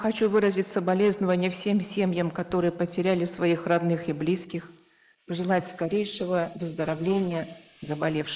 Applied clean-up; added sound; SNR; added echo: neural mask model Resemble Enhance denoiser.